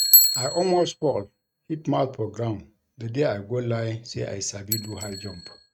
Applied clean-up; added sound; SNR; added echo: neural mask model RNNoise.